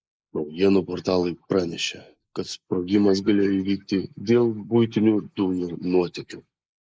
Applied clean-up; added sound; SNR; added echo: neural mask model Resemble Enhance denoiser.